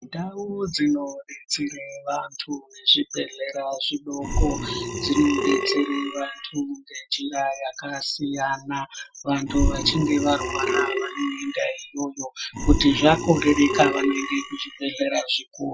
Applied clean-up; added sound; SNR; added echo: classical method Wiener filter.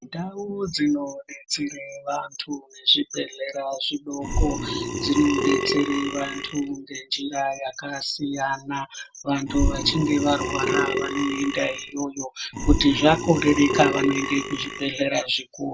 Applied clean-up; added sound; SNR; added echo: none; Burping, eructation; 1 dB; none.